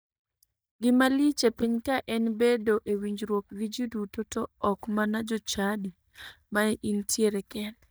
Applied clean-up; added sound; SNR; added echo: neural mask model DeepFilterNet 3.